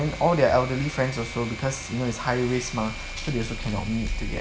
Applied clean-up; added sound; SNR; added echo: none; Engine / Mechanisms; 13 dB; none.